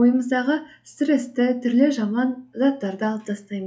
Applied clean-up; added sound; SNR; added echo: classical method log-MMSE.